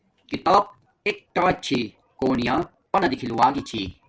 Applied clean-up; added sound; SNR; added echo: none; none; none; none.